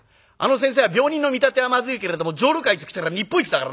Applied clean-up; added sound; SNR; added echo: none; none; none; none.